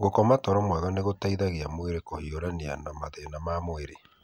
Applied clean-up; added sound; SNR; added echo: none; none; none; none.